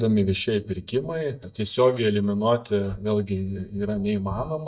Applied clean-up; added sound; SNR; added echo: neural mask model DeepFilterNet 3.